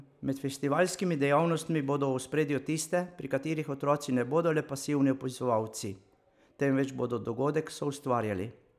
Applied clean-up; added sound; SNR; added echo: none; none; none; none.